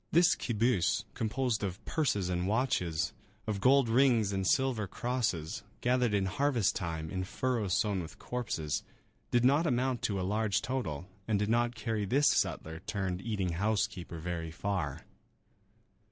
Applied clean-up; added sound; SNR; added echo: none; none; none; none.